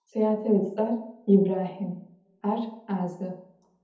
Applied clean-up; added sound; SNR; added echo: none; none; none; reverberation time 0.7 s.